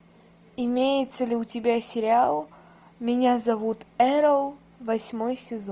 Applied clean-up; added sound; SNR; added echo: none; none; none; none.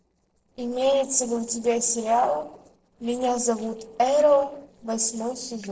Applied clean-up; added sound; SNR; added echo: neural separator model SepFormer DNS4.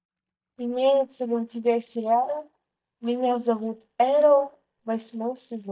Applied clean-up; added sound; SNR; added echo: neural mask model DeepFilterNet 3.